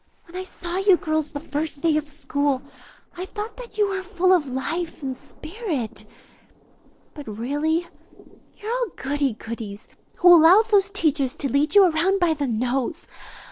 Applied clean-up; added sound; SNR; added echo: neural separator model SepFormer DNS4.